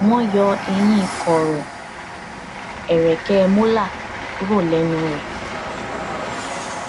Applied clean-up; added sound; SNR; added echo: none; Train; 9 dB; none.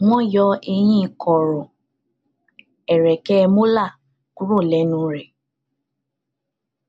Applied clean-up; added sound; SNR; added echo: none; none; none; none.